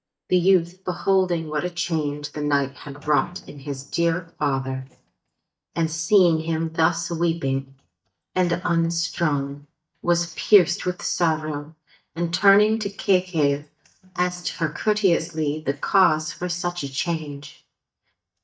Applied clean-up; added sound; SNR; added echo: neural mask model DeepFilterNet 3.